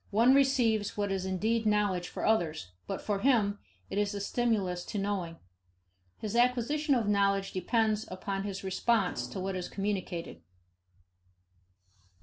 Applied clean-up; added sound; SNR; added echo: none; Thump, thud; 18 dB; none.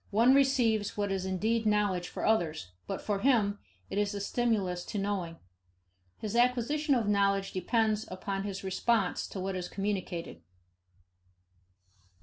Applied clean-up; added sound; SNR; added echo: none; none; none; none.